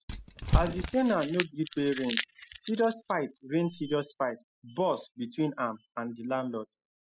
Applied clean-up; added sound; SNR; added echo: classical method spectral subtraction.